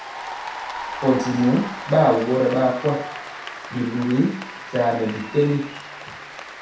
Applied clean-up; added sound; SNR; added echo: none; Applause / Cheering; 11 dB; reverberation time 0.7 s.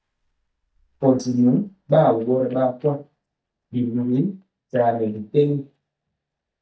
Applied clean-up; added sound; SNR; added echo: neural mask model DeepFilterNet 3.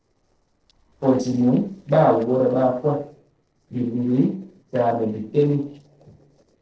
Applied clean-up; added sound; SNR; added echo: neural separator model SepFormer DNS4.